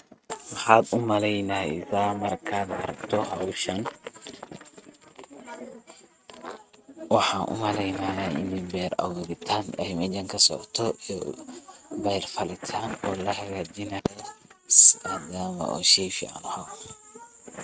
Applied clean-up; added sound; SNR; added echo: neural mask model RNNoise.